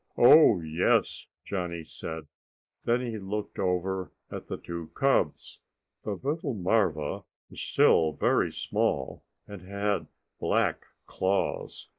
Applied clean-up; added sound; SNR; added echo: neural mask model Resemble Enhance denoiser.